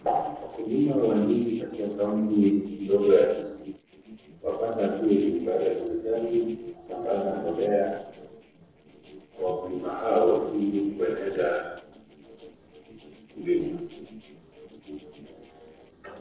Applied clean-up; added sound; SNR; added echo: neural separator model SepFormer DNS4.